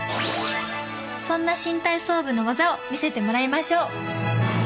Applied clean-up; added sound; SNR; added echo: none; none; none; none.